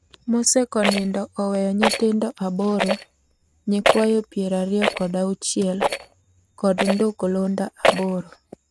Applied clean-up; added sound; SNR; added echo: neural mask model RNNoise.